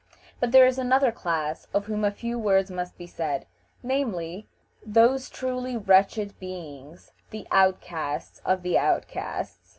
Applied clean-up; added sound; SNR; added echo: none; none; none; none.